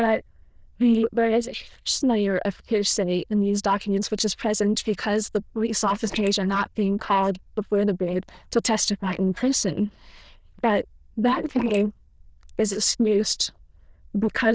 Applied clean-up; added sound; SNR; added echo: neural diffusion model UNIVERSE++.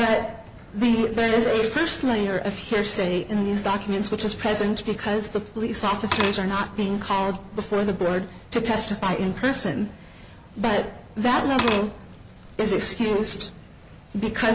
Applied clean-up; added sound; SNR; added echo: none; Glass / Liquid; 8 dB; none.